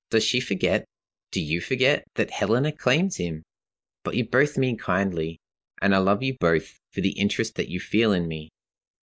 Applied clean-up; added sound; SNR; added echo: neural mask model Resemble Enhance denoiser.